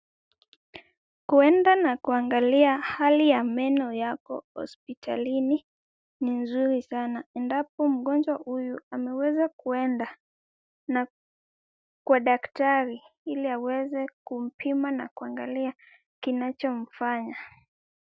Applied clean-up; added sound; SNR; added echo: none; none; none; none.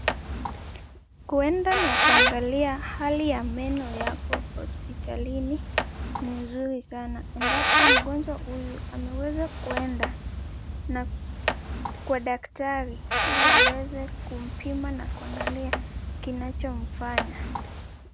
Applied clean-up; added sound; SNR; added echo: none; Squeak; -4 dB; none.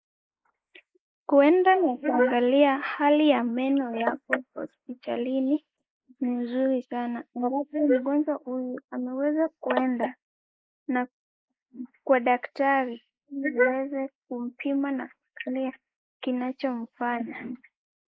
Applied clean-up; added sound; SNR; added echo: neural mask model Resemble Enhance denoiser.